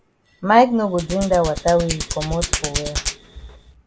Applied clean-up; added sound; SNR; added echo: none; Hands; 7 dB; none.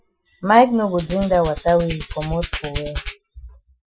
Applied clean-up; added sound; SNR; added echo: classical method Wiener filter.